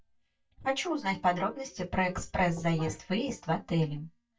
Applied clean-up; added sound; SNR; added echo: neural mask model DeepFilterNet 3.